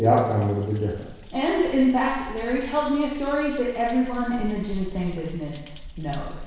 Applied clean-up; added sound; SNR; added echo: none; Thunder; 12 dB; reverberation time 1.1 s.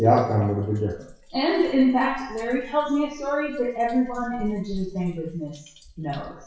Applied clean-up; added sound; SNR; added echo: classical method WPE with log-MMSE.